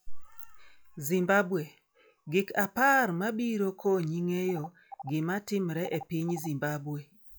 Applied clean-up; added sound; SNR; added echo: classical method log-MMSE.